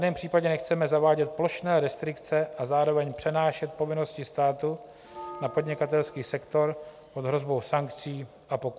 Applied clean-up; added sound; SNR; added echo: none; Bell; 17 dB; none.